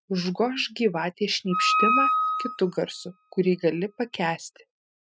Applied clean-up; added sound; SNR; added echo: classical method spectral subtraction.